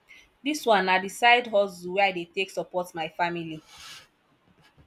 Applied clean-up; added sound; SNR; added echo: none; none; none; none.